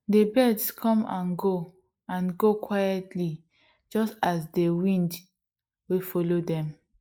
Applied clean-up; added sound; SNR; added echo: neural mask model Resemble Enhance denoiser.